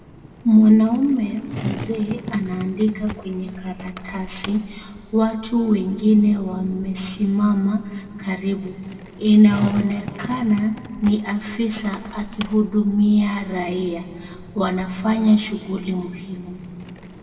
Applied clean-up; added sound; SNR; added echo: none; Skateboard; 16 dB; reverberation time 1.8 s.